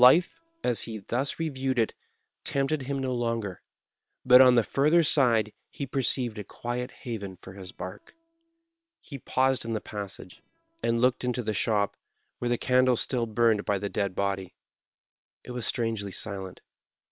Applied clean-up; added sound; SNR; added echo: neural separator model SepFormer WHAM!.